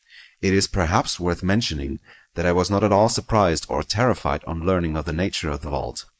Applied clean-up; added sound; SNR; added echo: neural mask model Resemble Enhance denoiser.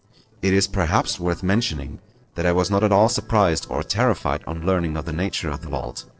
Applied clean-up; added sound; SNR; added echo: neural separator model SepFormer DNS4.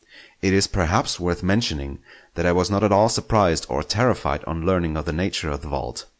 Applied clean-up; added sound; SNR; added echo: none; none; none; none.